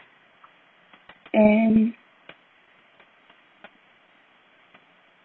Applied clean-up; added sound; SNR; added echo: none; none; none; none.